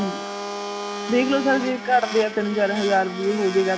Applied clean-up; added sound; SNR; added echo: none; Domestic sounds, home sounds; 8 dB; none.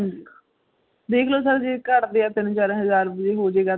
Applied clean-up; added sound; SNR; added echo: none; none; none; none.